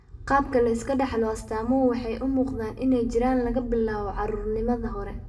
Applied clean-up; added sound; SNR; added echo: none; none; none; reverberation time 0.6 s.